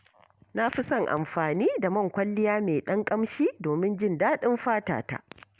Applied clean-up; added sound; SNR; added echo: none; none; none; none.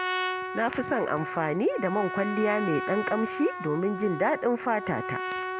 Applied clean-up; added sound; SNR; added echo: none; Trumpet; 6 dB; none.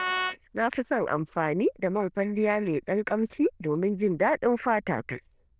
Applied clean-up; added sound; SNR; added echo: neural diffusion model UNIVERSE++.